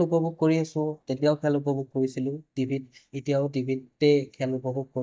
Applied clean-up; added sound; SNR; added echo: neural mask model DeepFilterNet 3.